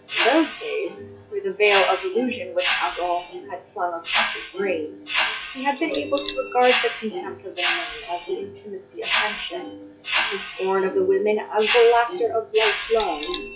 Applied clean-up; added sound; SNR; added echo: classical method log-MMSE.